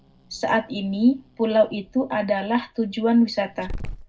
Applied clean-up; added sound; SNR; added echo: none; Growling; 16 dB; reverberation time 0.3 s.